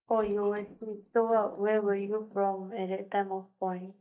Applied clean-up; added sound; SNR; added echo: neural mask model DeepFilterNet 3.